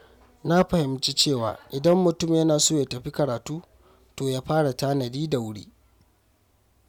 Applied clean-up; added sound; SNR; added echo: none; none; none; none.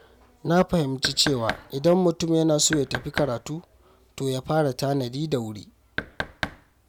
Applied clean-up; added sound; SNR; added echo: none; Knock; 9 dB; none.